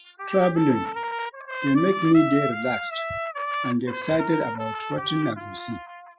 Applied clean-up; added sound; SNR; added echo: classical method spectral subtraction.